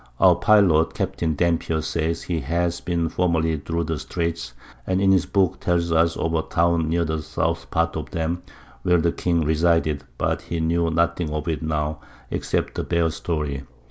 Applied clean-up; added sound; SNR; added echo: none; none; none; none.